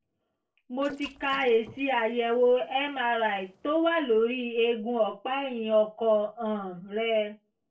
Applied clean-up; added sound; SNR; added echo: neural separator model SepFormer DNS4.